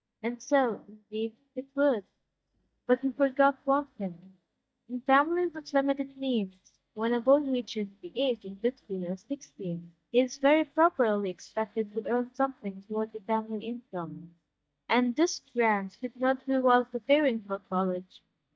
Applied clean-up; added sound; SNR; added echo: neural mask model DeepFilterNet 3.